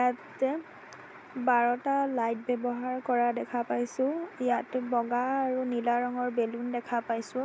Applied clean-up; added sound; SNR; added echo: none; none; none; none.